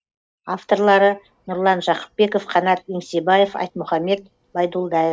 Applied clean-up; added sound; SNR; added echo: neural mask model DeepFilterNet 3.